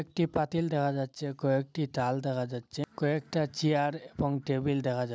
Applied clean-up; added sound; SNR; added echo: none; none; none; none.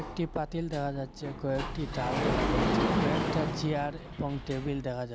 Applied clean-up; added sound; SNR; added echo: none; Sliding door; -1 dB; none.